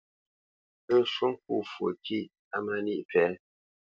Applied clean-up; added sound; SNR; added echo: neural separator model SepFormer DNS4.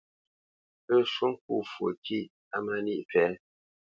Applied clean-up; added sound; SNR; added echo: none; none; none; none.